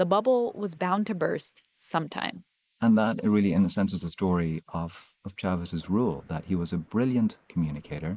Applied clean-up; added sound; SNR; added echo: neural mask model Resemble Enhance denoiser.